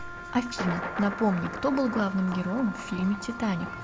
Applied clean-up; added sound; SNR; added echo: none; Wind instrument, woodwind instrument + Thunder; 9 dB; none.